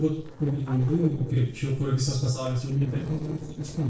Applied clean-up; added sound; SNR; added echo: neural separator model SepFormer DNS4.